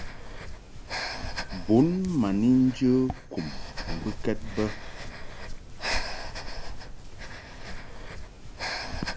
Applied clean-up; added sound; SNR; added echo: none; Breathing; 5 dB; none.